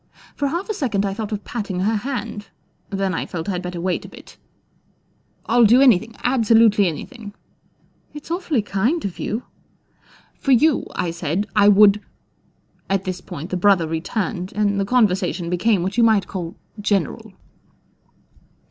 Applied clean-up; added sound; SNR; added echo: none; none; none; none.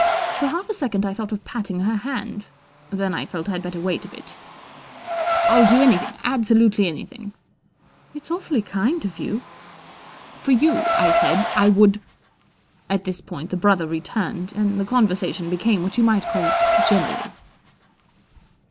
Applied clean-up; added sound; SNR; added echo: none; Car; 5 dB; none.